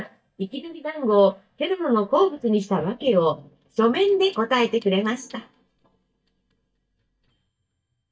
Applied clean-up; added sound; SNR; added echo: neural mask model DeepFilterNet 3.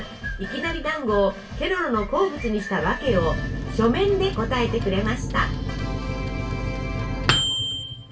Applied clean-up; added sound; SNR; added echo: none; Microwave oven; 3 dB; reverberation time 0.2 s.